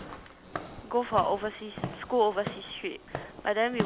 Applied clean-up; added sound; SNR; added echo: none; Walk, footsteps / Siren; 9 dB; none.